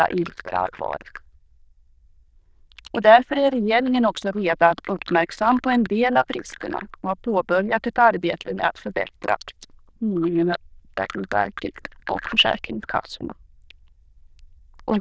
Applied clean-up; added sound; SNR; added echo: neural diffusion model UNIVERSE++.